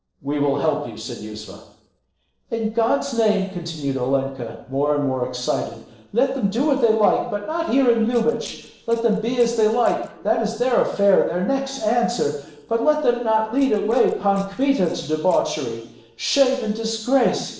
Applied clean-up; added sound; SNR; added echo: neural separator model SepFormer DNS4.